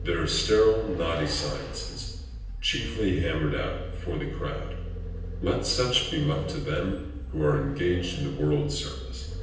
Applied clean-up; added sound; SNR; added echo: none; Vehicle; 7 dB; reverberation time 0.9 s.